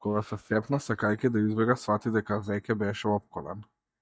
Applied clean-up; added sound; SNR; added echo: neural mask model DeepFilterNet 3.